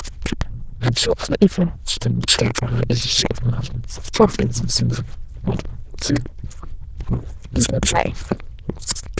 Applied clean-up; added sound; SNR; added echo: neural diffusion model UNIVERSE++.